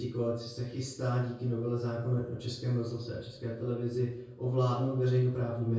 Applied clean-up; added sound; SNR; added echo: none; none; none; reverberation time 0.6 s.